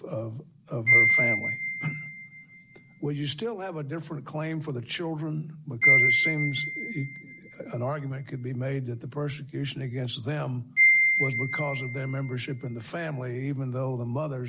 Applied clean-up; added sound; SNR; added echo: none; Wind chime; -3 dB; none.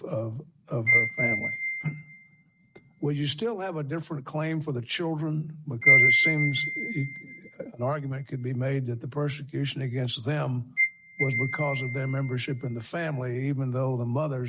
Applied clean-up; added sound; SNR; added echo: neural mask model RNNoise.